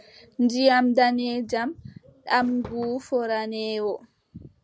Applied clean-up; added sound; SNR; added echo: none; Fireworks; 20 dB; none.